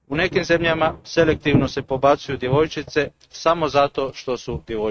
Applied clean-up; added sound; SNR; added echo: neural mask model RNNoise.